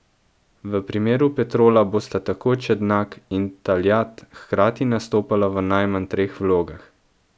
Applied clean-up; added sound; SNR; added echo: none; none; none; none.